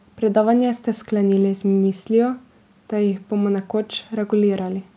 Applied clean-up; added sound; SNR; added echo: none; none; none; none.